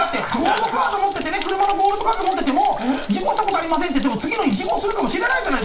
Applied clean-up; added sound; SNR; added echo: none; Stream / Trickle, dribble / Splash, splatter; 10 dB; reverberation time 0.3 s.